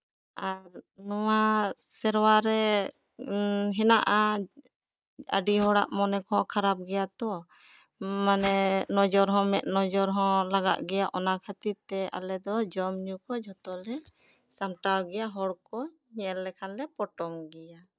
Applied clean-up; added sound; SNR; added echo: neural mask model DeepFilterNet 3.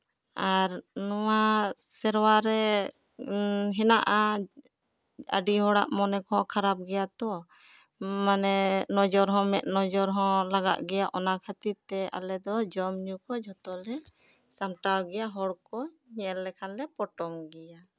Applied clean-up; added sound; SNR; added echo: none; none; none; none.